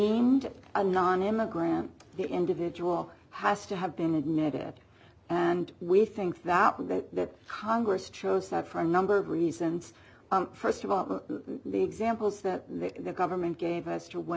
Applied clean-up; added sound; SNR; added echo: none; none; none; none.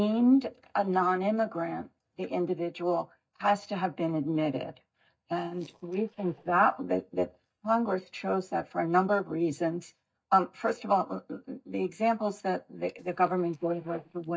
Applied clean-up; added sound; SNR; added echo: neural mask model DeepFilterNet 3.